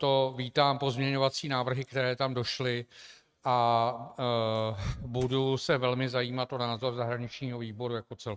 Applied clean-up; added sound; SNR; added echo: neural mask model RNNoise.